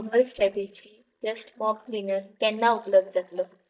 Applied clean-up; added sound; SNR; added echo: neural mask model DeepFilterNet 3.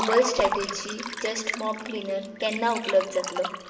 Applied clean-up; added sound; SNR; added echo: none; Liquid; 6 dB; reverberation time 1.1 s.